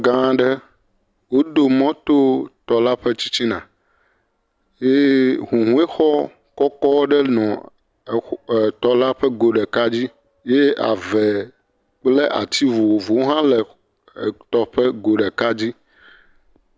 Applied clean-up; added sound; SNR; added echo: none; none; none; none.